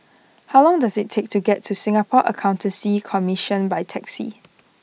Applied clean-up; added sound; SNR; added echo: none; none; none; none.